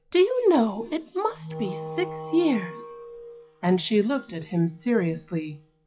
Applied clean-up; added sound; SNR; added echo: classical method WPE with log-MMSE.